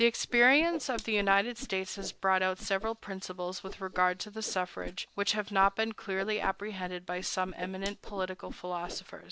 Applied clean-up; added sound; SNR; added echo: none; Whoosh, swoosh, swish; 15 dB; none.